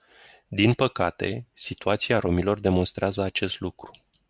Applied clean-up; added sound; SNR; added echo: none; none; none; none.